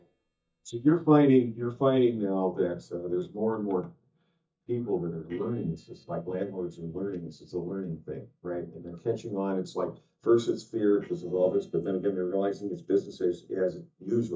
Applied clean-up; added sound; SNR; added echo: neural mask model DeepFilterNet 3.